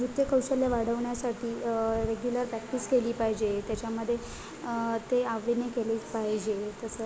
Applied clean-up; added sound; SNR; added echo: none; none; none; none.